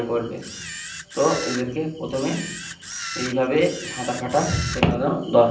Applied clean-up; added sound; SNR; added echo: none; Camera; 10 dB; reverberation time 0.6 s.